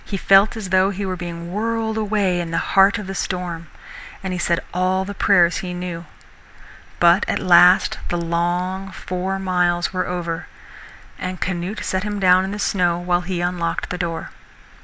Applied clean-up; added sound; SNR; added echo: none; none; none; none.